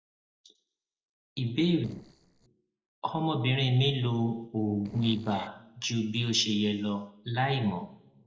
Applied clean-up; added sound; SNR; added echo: neural separator model SepFormer DNS4.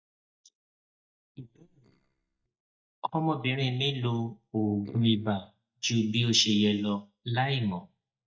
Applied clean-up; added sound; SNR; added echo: neural mask model DeepFilterNet 3.